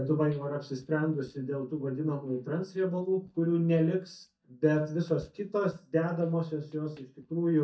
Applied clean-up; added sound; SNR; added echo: neural mask model DeepFilterNet 3.